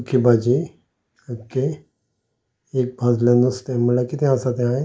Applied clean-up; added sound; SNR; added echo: neural mask model Resemble Enhance denoiser.